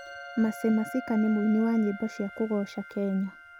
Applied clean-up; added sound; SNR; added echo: none; Wind instrument, woodwind instrument + Musical instrument; 15 dB; none.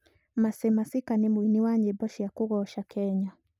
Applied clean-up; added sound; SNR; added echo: none; none; none; none.